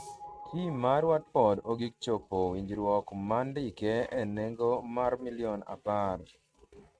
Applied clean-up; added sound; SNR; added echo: neural mask model RNNoise.